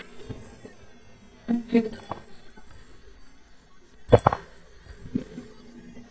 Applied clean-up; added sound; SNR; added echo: neural mask model DeepFilterNet 3.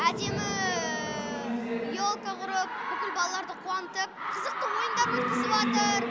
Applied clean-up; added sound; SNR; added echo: none; none; none; none.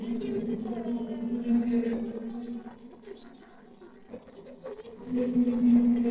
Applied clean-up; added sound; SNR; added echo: neural separator model SepFormer DNS4.